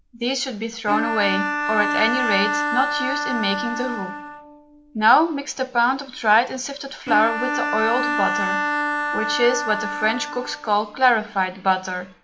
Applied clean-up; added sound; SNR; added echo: none; Bowed string instrument; 4 dB; none.